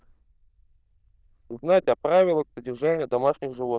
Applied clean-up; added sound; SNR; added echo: neural diffusion model UNIVERSE++.